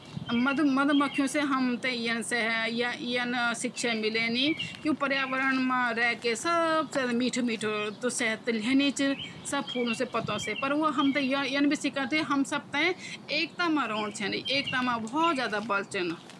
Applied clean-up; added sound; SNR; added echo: none; Bird vocalization, bird call, bird song; 14 dB; none.